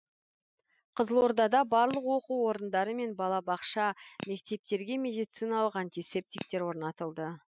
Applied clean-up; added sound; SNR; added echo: classical method spectral subtraction.